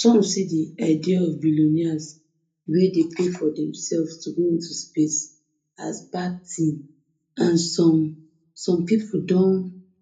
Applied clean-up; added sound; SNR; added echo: none; none; none; reverberation time 0.3 s.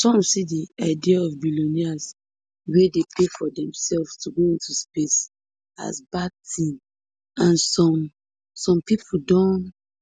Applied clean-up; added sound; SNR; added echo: none; none; none; none.